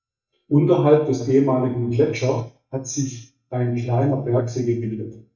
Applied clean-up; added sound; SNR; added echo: neural mask model DeepFilterNet 3.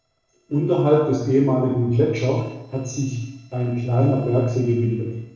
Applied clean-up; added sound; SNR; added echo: neural separator model SepFormer DNS4.